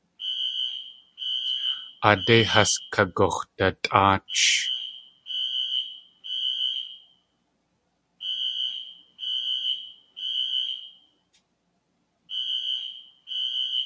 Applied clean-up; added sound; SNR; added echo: none; Alarm; 3 dB; none.